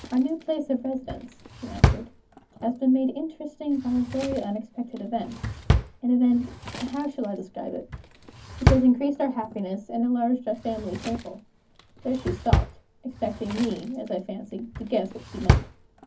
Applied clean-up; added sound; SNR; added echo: none; Drawer open or close; 2 dB; reverberation time 0.3 s.